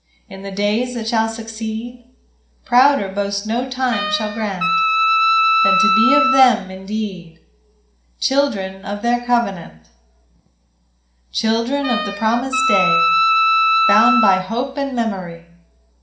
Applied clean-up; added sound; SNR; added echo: none; Wind instrument, woodwind instrument; -4 dB; reverberation time 0.5 s.